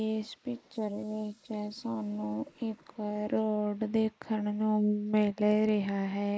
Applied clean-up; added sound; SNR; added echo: neural mask model Resemble Enhance denoiser.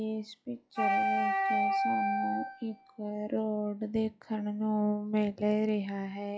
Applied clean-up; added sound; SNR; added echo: classical method log-MMSE.